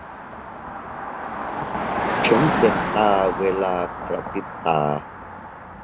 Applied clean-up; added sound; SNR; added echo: none; Car passing by; 3 dB; none.